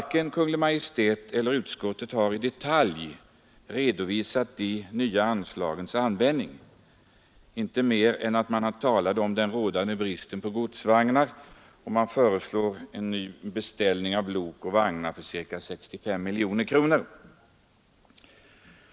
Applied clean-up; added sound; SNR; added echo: none; none; none; none.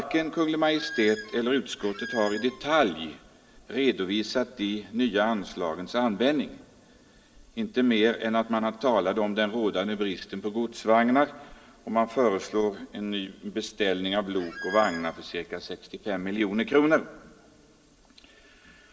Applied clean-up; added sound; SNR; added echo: none; Squeak; 12 dB; reverberation time 0.4 s.